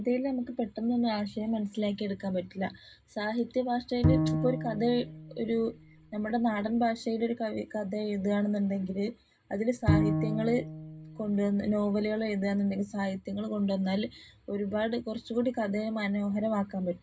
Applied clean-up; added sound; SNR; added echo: none; Bowed string instrument; 2 dB; reverberation time 0.2 s.